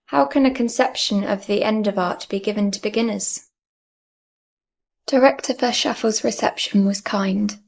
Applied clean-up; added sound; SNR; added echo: neural mask model Resemble Enhance denoiser.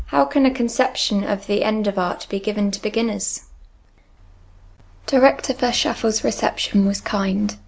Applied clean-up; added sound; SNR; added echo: none; none; none; none.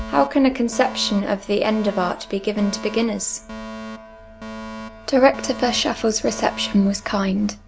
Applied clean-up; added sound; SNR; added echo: none; Alarm; 14 dB; none.